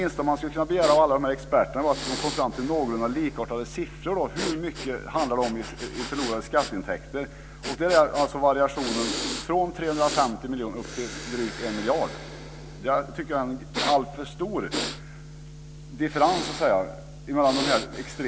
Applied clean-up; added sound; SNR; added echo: none; Breathing; 10 dB; none.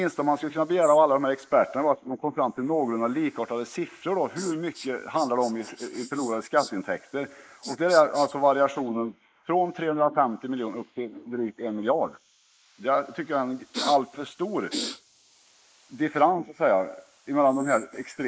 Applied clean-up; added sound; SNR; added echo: neural mask model Resemble Enhance denoiser.